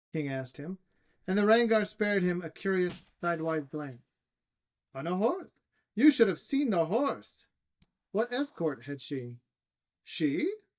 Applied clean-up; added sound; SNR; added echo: neural mask model DeepFilterNet 3.